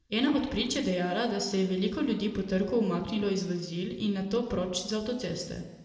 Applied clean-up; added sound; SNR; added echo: none; none; none; reverberation time 1.2 s.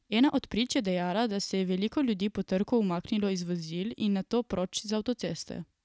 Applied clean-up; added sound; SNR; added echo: none; none; none; none.